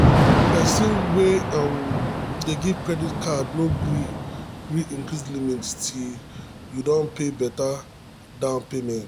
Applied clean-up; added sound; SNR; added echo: none; Thunder / Rain; -1 dB; none.